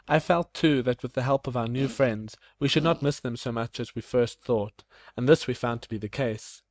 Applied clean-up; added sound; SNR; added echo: neural mask model RNNoise.